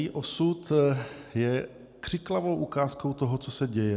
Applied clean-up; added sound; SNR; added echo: none; none; none; none.